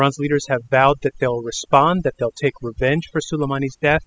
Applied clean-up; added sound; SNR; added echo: classical method spectral subtraction.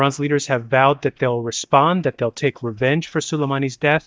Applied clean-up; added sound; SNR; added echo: neural mask model DeepFilterNet 3.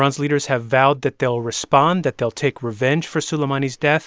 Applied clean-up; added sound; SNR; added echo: none; none; none; none.